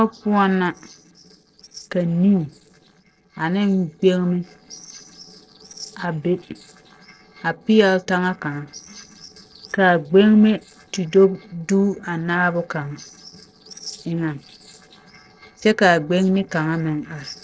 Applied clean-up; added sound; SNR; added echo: neural separator model SepFormer DNS4.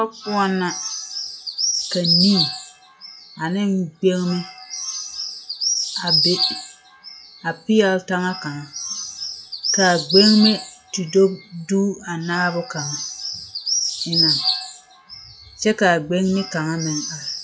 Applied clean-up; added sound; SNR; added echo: classical method log-MMSE.